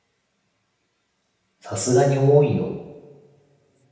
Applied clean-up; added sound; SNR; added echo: none; none; none; reverberation time 0.9 s.